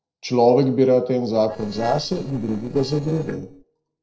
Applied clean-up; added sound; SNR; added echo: neural separator model SepFormer DNS4.